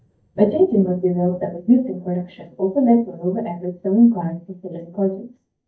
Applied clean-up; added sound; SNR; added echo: neural mask model DeepFilterNet 3.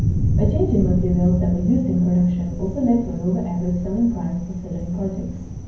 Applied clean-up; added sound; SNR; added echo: none; Thunder; 3 dB; reverberation time 0.9 s.